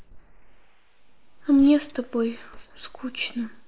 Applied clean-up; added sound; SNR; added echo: neural mask model Resemble Enhance denoiser.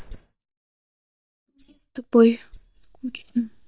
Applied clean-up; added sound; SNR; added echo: neural mask model DeepFilterNet 3.